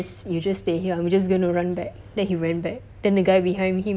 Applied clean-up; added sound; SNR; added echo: none; none; none; none.